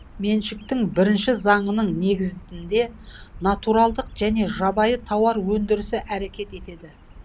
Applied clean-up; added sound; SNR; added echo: none; Bird vocalization, bird call, bird song; 17 dB; none.